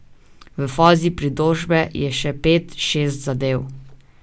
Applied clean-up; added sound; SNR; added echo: none; none; none; none.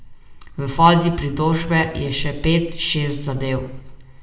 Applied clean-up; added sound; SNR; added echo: none; none; none; reverberation time 0.7 s.